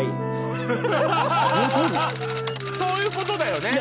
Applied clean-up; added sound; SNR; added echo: none; Wind instrument, woodwind instrument + Electric guitar / Strum; 5 dB; none.